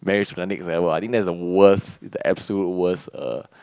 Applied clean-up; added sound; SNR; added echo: none; none; none; none.